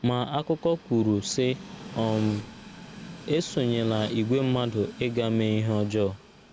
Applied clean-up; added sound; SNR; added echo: none; Train; 16 dB; none.